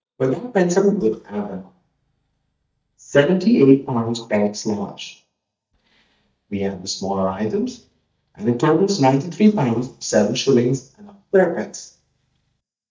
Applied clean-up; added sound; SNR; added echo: neural mask model DeepFilterNet 3.